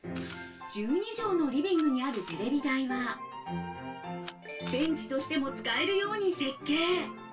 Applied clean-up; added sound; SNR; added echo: none; Camera; 19 dB; reverberation time 0.2 s.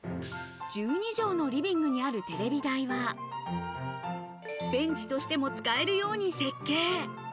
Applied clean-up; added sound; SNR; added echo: none; none; none; none.